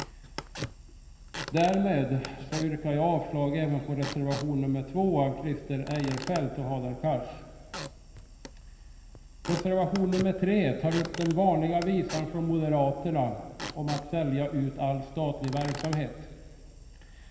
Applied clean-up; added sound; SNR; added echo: none; Squeak / Wood; 13 dB; reverberation time 2.4 s.